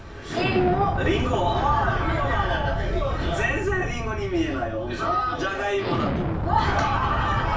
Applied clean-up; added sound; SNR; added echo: none; Explosion; 2 dB; reverberation time 0.3 s.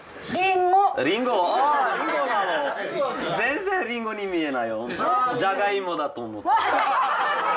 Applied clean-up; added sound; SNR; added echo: none; none; none; none.